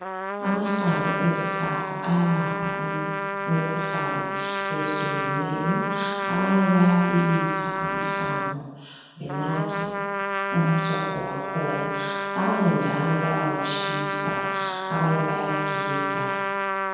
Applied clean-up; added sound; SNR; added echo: none; Trumpet; 1 dB; reverberation time 1.2 s.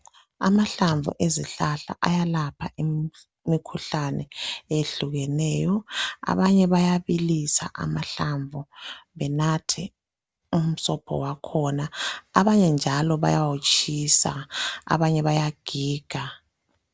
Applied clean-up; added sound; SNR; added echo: none; none; none; none.